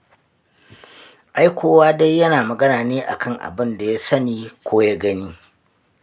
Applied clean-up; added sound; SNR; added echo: none; none; none; none.